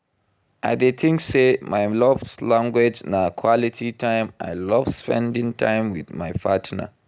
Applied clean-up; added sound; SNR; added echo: none; none; none; none.